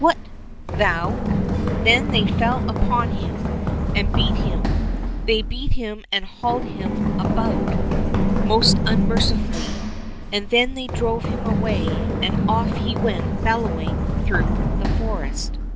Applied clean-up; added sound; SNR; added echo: none; Run; -3 dB; none.